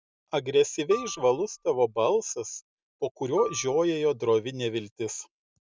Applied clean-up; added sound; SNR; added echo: none; Marimba, xylophone; 18 dB; none.